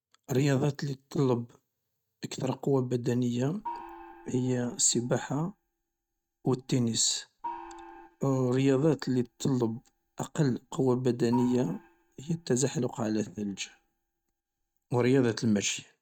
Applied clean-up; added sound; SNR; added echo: neural mask model RNNoise.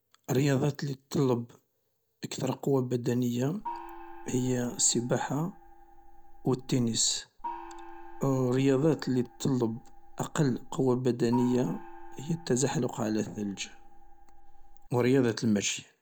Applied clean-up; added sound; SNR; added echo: none; Gong; 14 dB; none.